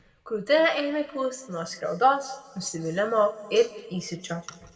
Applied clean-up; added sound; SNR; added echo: none; Tambourine; 20 dB; reverberation time 1.4 s.